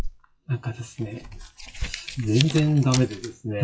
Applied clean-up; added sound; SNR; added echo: classical method WPE with log-MMSE.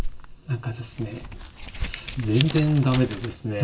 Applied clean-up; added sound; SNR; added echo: none; Crumpling, crinkling; 7 dB; reverberation time 0.2 s.